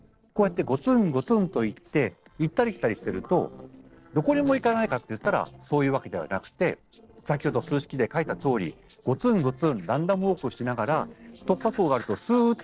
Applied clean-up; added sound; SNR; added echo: neural separator model SepFormer DNS4.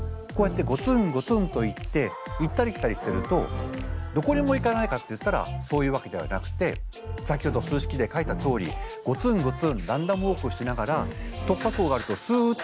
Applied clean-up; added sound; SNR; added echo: none; none; none; none.